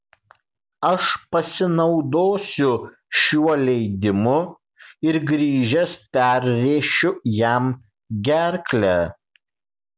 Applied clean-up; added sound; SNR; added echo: none; none; none; none.